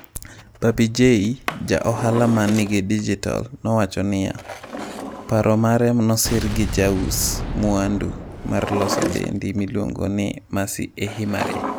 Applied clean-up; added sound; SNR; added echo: none; Boom + Drawer open or close; 9 dB; none.